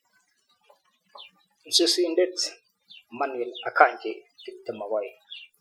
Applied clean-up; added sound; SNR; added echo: classical method Wiener filter.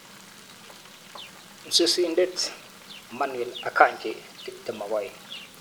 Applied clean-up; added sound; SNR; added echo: none; Chirp, tweet + Frying (food); 17 dB; none.